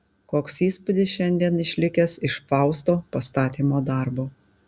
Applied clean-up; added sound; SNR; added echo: none; none; none; none.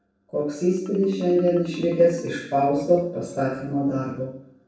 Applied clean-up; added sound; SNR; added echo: neural separator model SepFormer DNS4.